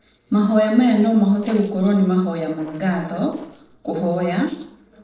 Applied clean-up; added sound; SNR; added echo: neural separator model SepFormer DNS4.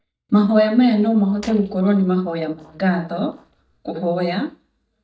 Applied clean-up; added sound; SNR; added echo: neural mask model DeepFilterNet 3.